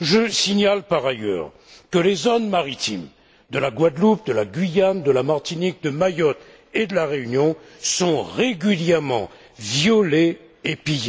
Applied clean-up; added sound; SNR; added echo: none; none; none; none.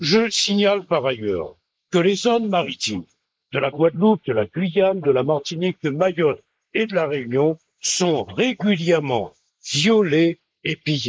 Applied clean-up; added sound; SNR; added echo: neural mask model Resemble Enhance denoiser.